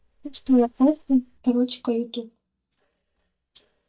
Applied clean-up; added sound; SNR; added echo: neural mask model DeepFilterNet 3.